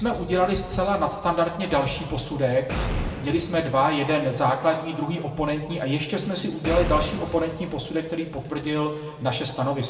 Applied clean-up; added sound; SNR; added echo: none; Boom; 11 dB; reverberation time 1.9 s.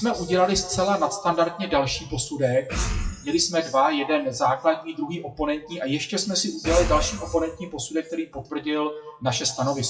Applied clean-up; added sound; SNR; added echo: classical method WPE with log-MMSE.